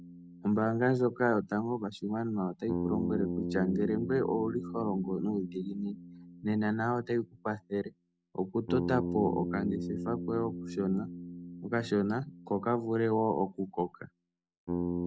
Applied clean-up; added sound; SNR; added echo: none; Bass guitar; 7 dB; none.